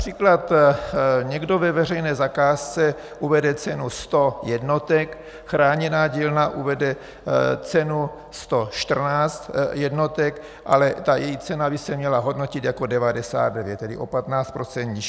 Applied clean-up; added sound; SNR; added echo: none; none; none; none.